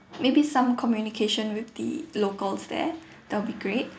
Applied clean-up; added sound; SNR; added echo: none; none; none; none.